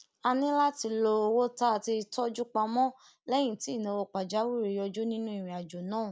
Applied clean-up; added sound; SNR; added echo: none; none; none; none.